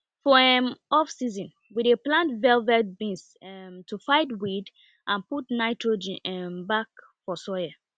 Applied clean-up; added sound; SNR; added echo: none; none; none; none.